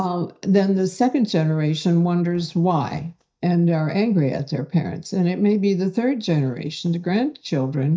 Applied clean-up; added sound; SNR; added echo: neural mask model DeepFilterNet 3.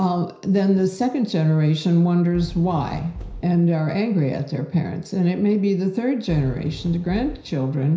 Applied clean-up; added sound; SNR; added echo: none; Fireworks; 18 dB; reverberation time 0.5 s.